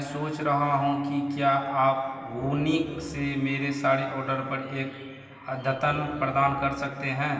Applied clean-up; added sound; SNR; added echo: none; Growling; 16 dB; reverberation time 2.3 s.